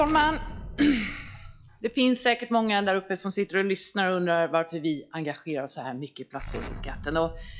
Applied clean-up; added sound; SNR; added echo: classical method log-MMSE.